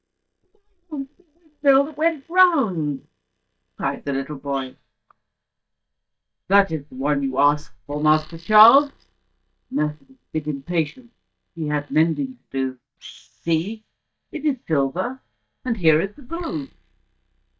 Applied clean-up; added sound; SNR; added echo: neural mask model DeepFilterNet 3.